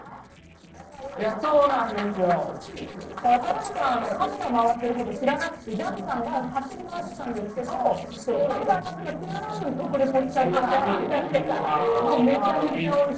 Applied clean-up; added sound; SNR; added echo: neural separator model SepFormer DNS4.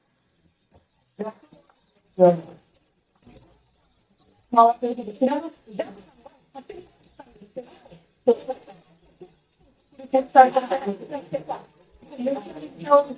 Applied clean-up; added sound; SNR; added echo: neural mask model DeepFilterNet 3.